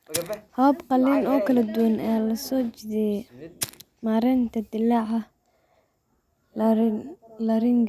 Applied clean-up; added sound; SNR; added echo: none; Fire; 16 dB; none.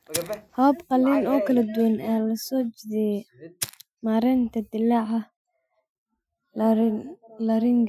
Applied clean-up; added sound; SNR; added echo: classical method Wiener filter.